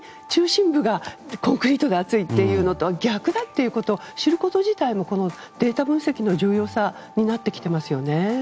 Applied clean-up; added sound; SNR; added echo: none; none; none; none.